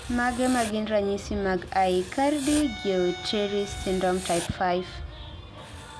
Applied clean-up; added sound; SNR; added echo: none; Writing + Bowed string instrument; 13 dB; none.